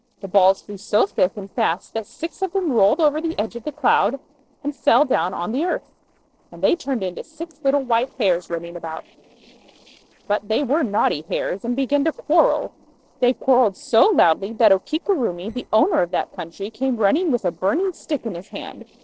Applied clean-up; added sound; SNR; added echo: neural separator model SepFormer DNS4.